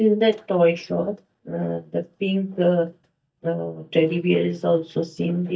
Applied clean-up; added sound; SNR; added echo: neural mask model DeepFilterNet 3.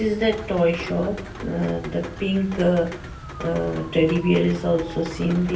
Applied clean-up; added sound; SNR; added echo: none; Rain; 12 dB; reverberation time 0.3 s.